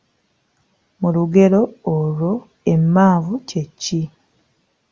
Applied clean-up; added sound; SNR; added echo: none; none; none; none.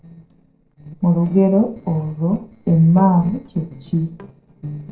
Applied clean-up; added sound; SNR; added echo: neural separator model SepFormer DNS4.